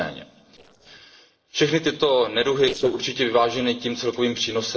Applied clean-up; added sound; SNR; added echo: neural separator model SepFormer DNS4.